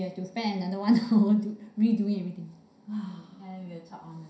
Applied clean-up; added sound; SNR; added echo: none; none; none; reverberation time 0.5 s.